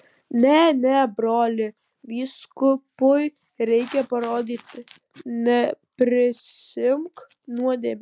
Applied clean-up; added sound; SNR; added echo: none; none; none; none.